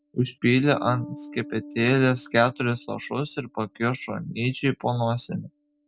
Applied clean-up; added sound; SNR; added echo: none; Bass guitar; 17 dB; none.